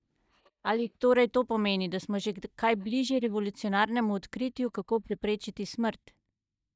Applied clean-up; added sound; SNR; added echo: neural mask model DeepFilterNet 3.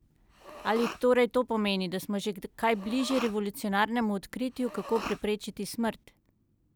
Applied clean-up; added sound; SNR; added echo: none; Respiratory sounds; 14 dB; none.